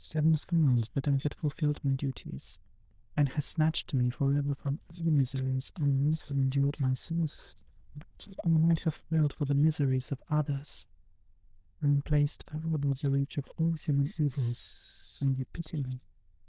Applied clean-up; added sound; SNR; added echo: neural diffusion model UNIVERSE++.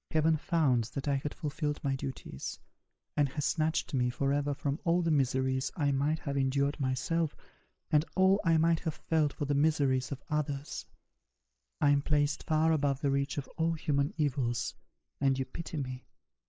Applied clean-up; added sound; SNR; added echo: neural mask model Resemble Enhance denoiser.